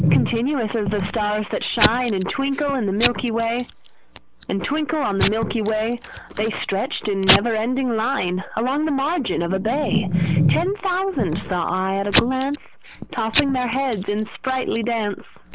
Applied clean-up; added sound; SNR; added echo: none; Packing tape, duct tape / Tearing; 4 dB; none.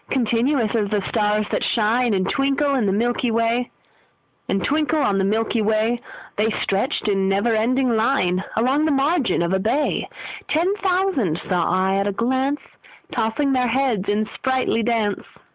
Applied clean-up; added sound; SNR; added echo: none; none; none; none.